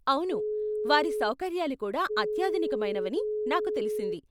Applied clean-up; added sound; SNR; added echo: none; Telephone; 0 dB; none.